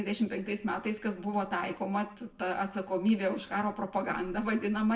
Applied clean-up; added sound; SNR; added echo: none; none; none; reverberation time 0.5 s.